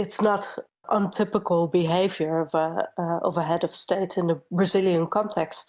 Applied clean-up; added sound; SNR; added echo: none; none; none; none.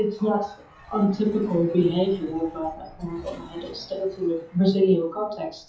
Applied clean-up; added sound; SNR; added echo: classical method WPE with log-MMSE.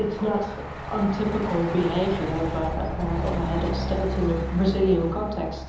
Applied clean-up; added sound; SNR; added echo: none; Truck; 5 dB; reverberation time 0.9 s.